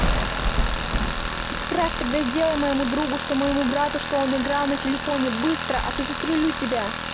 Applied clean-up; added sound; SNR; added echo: none; Thunder + Tools; 1 dB; none.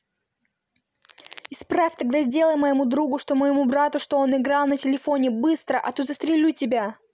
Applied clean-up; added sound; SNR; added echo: none; none; none; none.